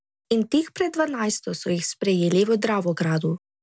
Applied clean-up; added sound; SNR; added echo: none; none; none; none.